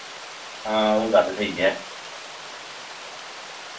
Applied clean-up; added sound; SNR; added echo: none; Water; 12 dB; reverberation time 0.3 s.